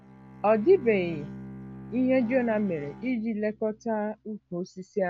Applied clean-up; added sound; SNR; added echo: none; Bowed string instrument; 16 dB; none.